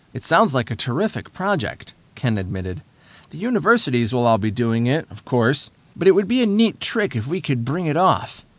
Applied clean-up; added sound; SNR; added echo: none; none; none; none.